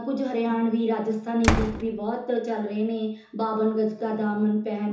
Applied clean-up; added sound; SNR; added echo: none; Slam; 6 dB; reverberation time 0.7 s.